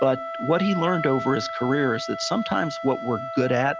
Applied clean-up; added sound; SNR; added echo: none; Wind instrument, woodwind instrument; 8 dB; none.